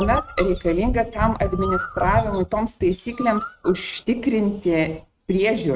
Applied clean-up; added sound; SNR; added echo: neural mask model RNNoise.